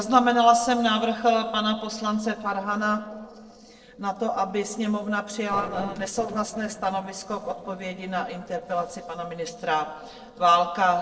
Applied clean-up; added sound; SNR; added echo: neural separator model SepFormer DNS4.